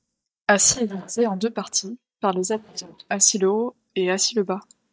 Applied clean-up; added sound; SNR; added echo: neural mask model DeepFilterNet 3.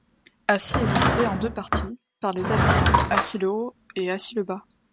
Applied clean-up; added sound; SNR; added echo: none; Drawer open or close / Wood; -1 dB; none.